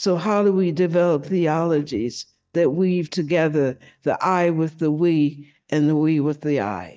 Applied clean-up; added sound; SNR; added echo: neural mask model DeepFilterNet 3.